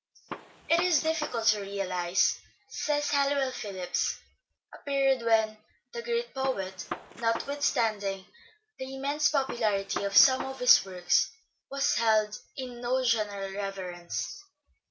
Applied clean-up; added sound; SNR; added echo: none; Gunshot, gunfire; 11 dB; none.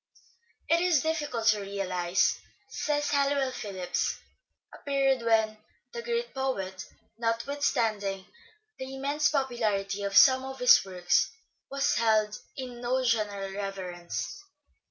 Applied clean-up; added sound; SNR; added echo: none; none; none; none.